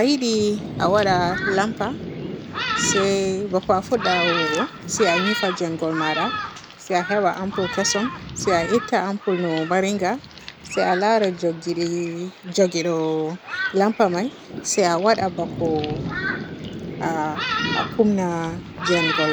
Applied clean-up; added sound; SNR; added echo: none; Thunderstorm; 6 dB; none.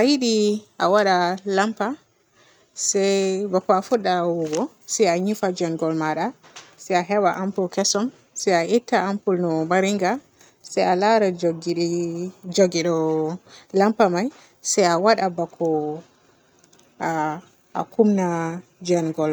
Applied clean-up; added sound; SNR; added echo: none; none; none; none.